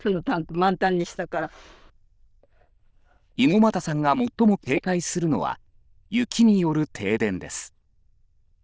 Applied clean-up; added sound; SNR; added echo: neural diffusion model UNIVERSE++.